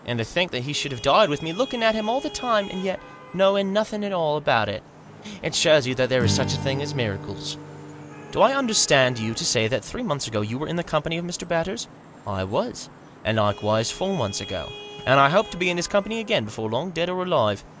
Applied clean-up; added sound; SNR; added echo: none; Strum + Traffic noise, roadway noise / Vehicle horn, car horn, honking; 13 dB; none.